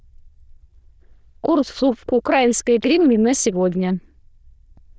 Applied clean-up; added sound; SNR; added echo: neural diffusion model UNIVERSE++.